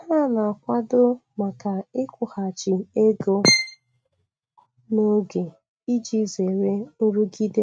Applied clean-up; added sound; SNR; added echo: neural mask model RNNoise.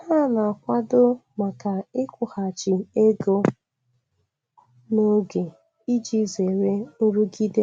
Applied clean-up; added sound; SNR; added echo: none; none; none; none.